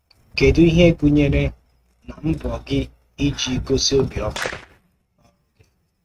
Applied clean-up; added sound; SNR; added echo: neural mask model RNNoise.